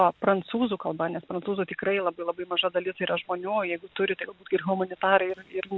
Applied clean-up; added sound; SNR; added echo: none; none; none; none.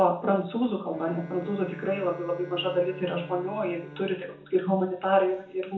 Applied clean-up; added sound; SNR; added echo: none; Bowed string instrument; 18 dB; reverberation time 0.5 s.